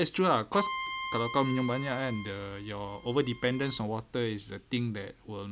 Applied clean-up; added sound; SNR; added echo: none; Bowed string instrument; 9 dB; none.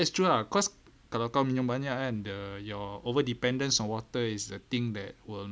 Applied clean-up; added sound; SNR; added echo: none; none; none; none.